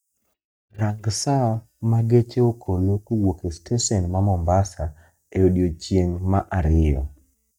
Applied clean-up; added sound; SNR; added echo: neural mask model DeepFilterNet 3.